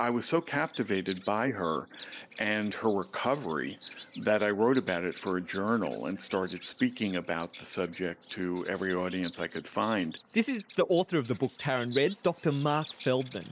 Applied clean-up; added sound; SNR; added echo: neural mask model Resemble Enhance denoiser.